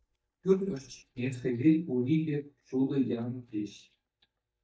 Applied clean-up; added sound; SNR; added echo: neural mask model DeepFilterNet 3.